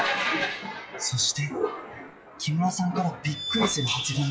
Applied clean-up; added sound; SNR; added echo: classical method WPE with log-MMSE.